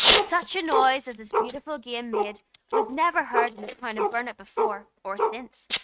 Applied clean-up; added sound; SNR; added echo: neural mask model RNNoise.